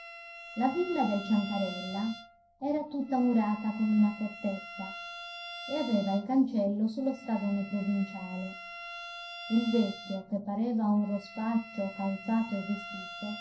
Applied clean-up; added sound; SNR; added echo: none; Bowed string instrument; 14 dB; reverberation time 0.3 s.